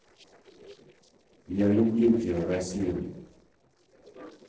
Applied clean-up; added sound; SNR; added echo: neural separator model SepFormer DNS4.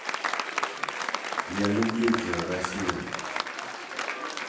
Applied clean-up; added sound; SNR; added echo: none; Applause; 0 dB; reverberation time 0.9 s.